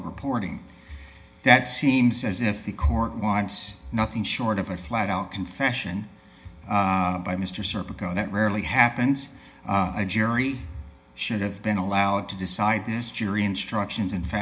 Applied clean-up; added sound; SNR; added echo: none; none; none; reverberation time 0.4 s.